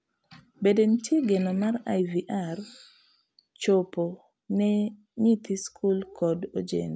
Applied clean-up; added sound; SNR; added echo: none; none; none; none.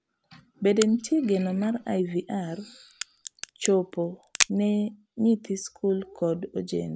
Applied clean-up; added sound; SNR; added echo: none; Crack; 8 dB; none.